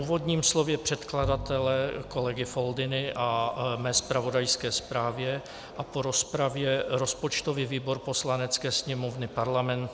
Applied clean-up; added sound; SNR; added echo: none; Bowed string instrument; 13 dB; none.